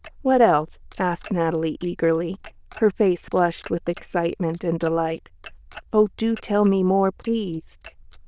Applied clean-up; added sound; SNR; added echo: neural diffusion model UNIVERSE++.